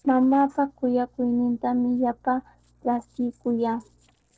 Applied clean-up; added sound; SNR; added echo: neural separator model SepFormer DNS4.